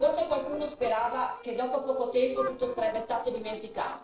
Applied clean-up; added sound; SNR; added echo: neural separator model SepFormer DNS4.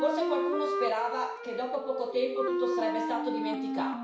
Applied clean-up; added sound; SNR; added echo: none; Wind instrument, woodwind instrument; 0 dB; reverberation time 0.6 s.